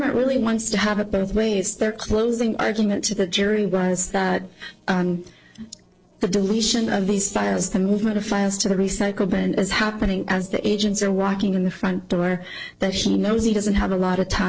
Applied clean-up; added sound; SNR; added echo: neural separator model SepFormer DNS4.